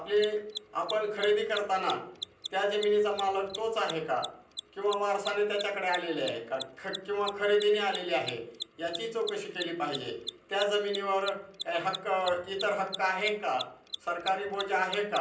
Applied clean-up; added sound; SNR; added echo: none; Mechanisms; 13 dB; reverberation time 0.6 s.